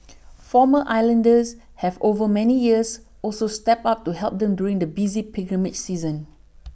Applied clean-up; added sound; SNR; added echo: none; none; none; none.